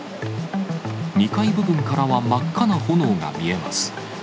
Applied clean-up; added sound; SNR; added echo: none; none; none; none.